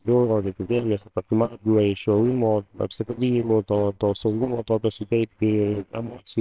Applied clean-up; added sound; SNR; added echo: neural separator model SepFormer WHAMR!.